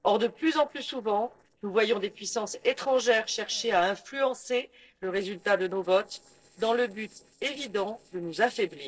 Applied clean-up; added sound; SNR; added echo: neural separator model SepFormer DNS4.